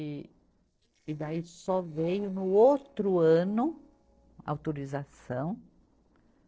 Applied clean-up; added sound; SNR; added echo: neural separator model SepFormer DNS4.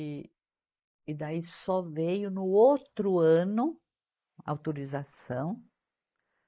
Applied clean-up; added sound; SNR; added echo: neural mask model Resemble Enhance denoiser.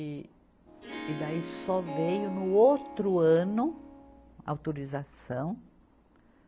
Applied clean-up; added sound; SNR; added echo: none; Harp; 11 dB; none.